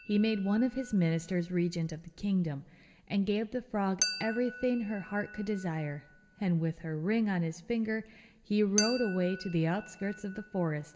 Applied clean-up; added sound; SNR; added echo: none; Chink, clink; 12 dB; reverberation time 0.8 s.